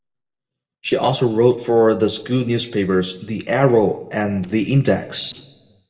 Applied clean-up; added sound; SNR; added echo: neural separator model SepFormer DNS4.